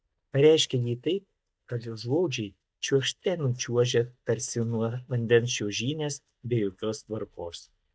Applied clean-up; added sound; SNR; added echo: neural mask model DeepFilterNet 3.